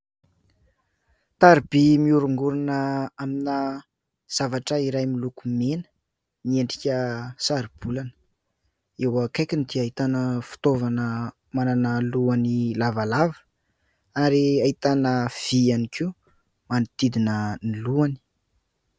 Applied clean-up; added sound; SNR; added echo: none; none; none; none.